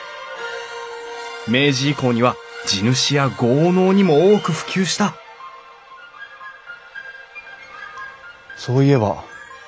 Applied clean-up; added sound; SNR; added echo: none; none; none; none.